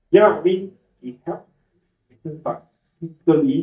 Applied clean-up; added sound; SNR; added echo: neural mask model DeepFilterNet 3.